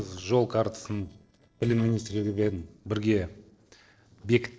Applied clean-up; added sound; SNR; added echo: neural separator model SepFormer DNS4.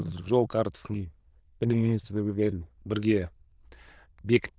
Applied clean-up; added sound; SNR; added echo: neural diffusion model UNIVERSE++.